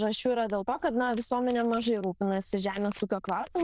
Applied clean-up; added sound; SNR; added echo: neural diffusion model UNIVERSE++.